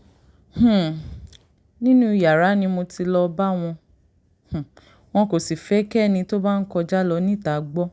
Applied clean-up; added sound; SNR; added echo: none; none; none; none.